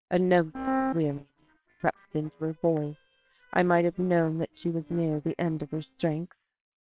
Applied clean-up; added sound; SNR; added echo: neural separator model SepFormer WHAMR!.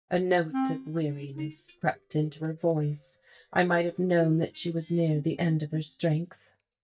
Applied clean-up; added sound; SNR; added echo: neural mask model DeepFilterNet 3.